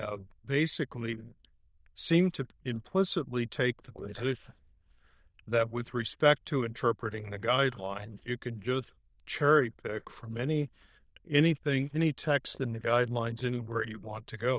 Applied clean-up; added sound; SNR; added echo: neural diffusion model UNIVERSE++.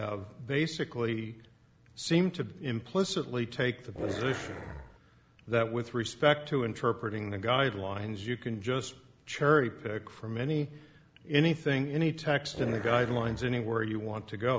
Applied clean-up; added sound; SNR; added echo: none; Growling; 7 dB; none.